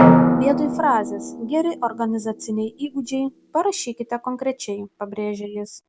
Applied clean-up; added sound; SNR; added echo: none; Drum; -2 dB; none.